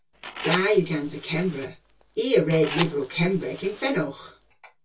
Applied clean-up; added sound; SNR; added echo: none; Fire; 10 dB; reverberation time 0.2 s.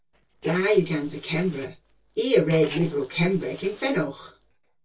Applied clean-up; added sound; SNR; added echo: neural separator model SepFormer DNS4.